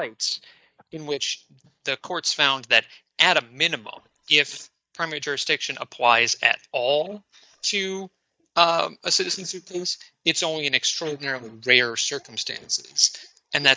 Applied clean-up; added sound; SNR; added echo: neural mask model DeepFilterNet 3.